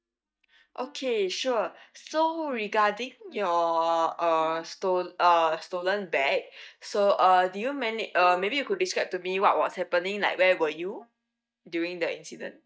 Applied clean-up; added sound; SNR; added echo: neural mask model DeepFilterNet 3.